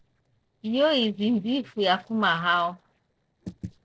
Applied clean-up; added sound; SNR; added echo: neural separator model SepFormer DNS4.